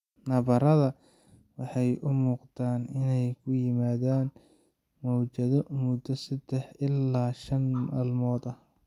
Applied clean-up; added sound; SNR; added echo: none; none; none; none.